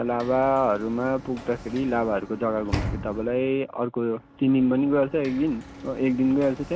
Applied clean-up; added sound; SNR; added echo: none; Sliding door / Slam; 13 dB; none.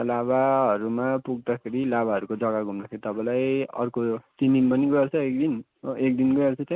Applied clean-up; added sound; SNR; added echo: none; none; none; none.